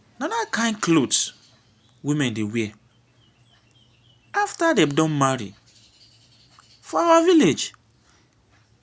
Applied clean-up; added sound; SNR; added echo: none; none; none; none.